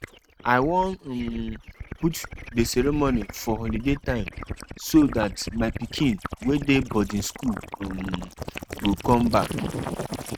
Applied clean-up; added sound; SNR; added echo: neural mask model RNNoise.